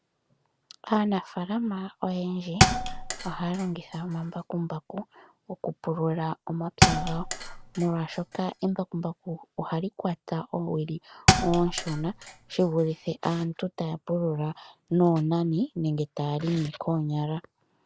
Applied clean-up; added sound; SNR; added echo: none; Thump, thud; 1 dB; none.